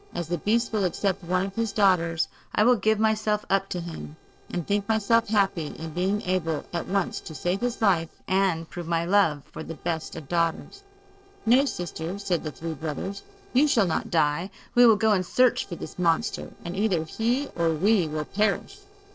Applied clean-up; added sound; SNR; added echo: neural separator model SepFormer DNS4.